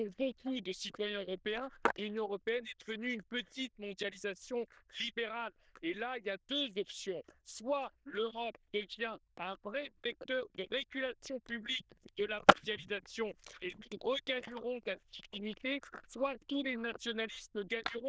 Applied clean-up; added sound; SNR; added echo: neural diffusion model UNIVERSE++.